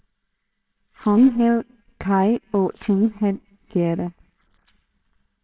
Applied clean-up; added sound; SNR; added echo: neural separator model SepFormer WHAMR!.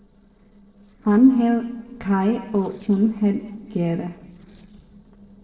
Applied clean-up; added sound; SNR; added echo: neural separator model SepFormer DNS4.